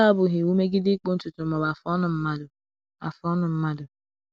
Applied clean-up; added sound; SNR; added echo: none; none; none; none.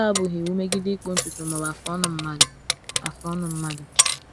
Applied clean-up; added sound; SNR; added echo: none; Keys jangling; -1 dB; none.